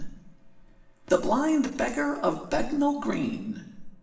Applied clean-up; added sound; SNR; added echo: none; none; none; reverberation time 1.0 s.